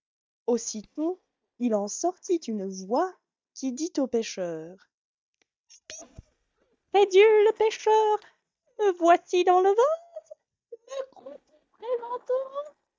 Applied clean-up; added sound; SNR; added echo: neural mask model DeepFilterNet 3.